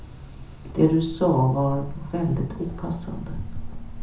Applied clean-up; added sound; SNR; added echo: none; Cricket; 9 dB; reverberation time 0.5 s.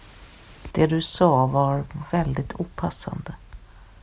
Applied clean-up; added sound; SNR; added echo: none; none; none; none.